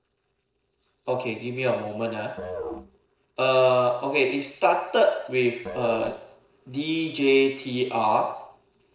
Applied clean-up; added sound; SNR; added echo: neural separator model SepFormer DNS4.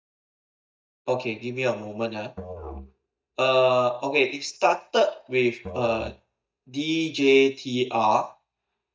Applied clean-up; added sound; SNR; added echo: neural mask model DeepFilterNet 3.